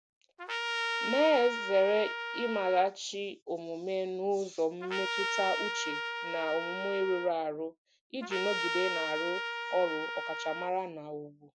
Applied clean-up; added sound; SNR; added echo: none; Trumpet; 4 dB; none.